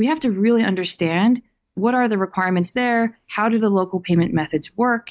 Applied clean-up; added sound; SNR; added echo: neural mask model DeepFilterNet 3.